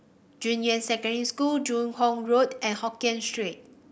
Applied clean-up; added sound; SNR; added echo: none; none; none; none.